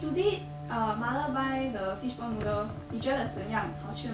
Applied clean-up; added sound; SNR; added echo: none; Bowed string instrument; 10 dB; none.